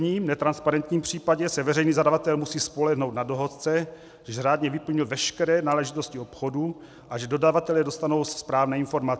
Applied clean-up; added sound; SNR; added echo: none; none; none; none.